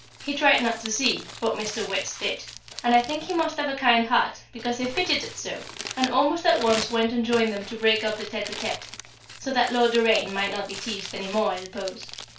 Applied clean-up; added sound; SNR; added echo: none; Crumpling, crinkling; 14 dB; reverberation time 0.2 s.